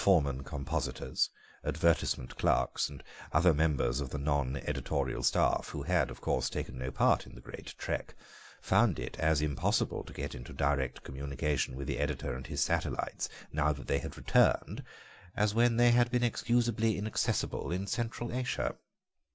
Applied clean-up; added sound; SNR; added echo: none; none; none; none.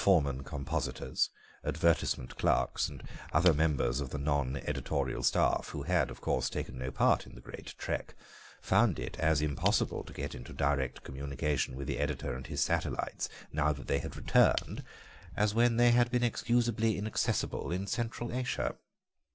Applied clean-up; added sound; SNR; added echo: none; Shatter / Crushing; 14 dB; none.